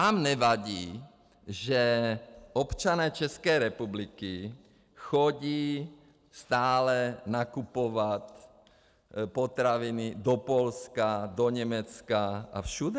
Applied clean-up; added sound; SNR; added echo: none; none; none; none.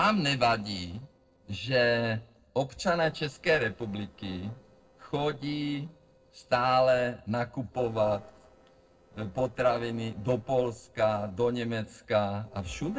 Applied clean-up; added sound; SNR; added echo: neural separator model SepFormer DNS4.